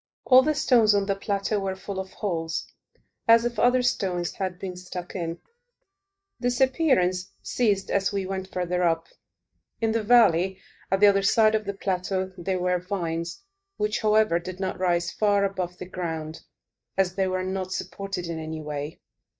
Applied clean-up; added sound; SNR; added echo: neural mask model DeepFilterNet 3.